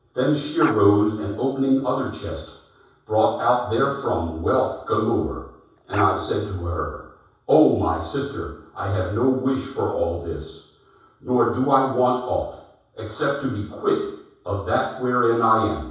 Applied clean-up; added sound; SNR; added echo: none; Bark; 15 dB; reverberation time 0.7 s.